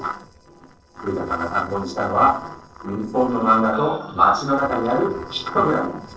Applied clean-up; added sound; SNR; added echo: neural separator model SepFormer DNS4.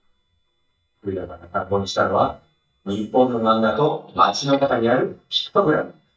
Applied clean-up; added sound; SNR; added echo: neural mask model DeepFilterNet 3.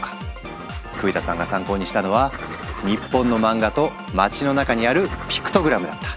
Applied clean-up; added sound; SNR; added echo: none; none; none; none.